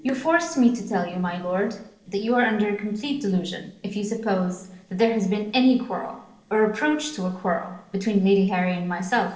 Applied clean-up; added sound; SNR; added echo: neural separator model SepFormer DNS4.